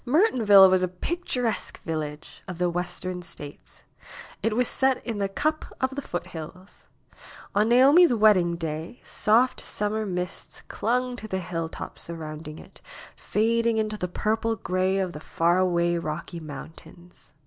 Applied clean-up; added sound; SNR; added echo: none; none; none; none.